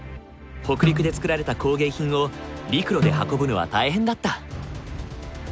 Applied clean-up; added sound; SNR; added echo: none; Snare drum; 5 dB; none.